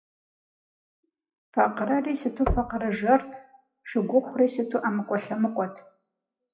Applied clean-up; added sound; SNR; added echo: classical method WPE with log-MMSE.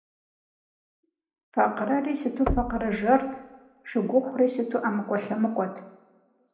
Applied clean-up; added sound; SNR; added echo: none; Knock; 9 dB; reverberation time 0.8 s.